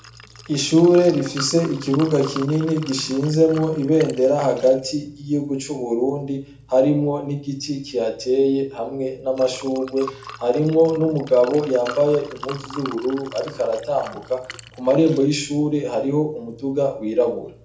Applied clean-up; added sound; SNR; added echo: none; Liquid; 19 dB; reverberation time 0.4 s.